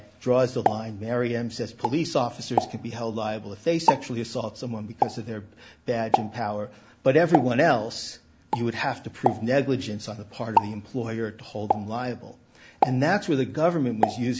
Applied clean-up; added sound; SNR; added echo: none; Explosion; 4 dB; none.